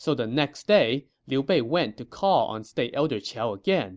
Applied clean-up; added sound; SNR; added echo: none; none; none; none.